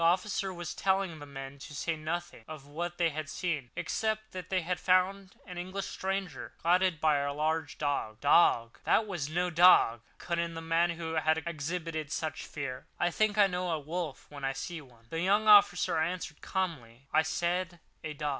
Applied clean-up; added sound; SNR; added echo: none; none; none; none.